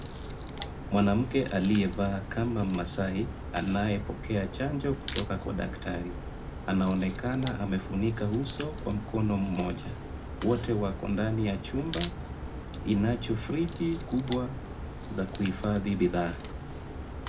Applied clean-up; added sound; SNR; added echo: none; Crack; 6 dB; reverberation time 0.2 s.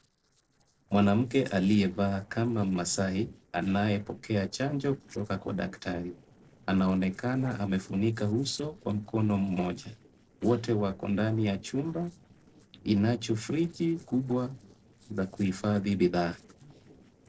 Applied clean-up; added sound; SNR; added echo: neural separator model SepFormer DNS4.